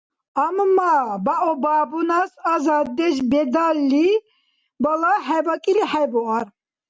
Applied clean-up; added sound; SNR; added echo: none; none; none; none.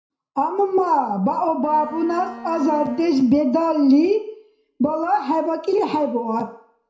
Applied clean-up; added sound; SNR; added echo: none; Bowed string instrument; 16 dB; reverberation time 0.5 s.